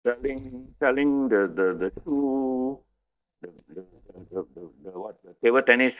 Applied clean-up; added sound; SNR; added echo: neural mask model DeepFilterNet 3.